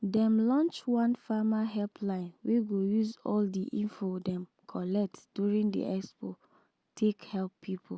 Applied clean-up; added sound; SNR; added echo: none; none; none; none.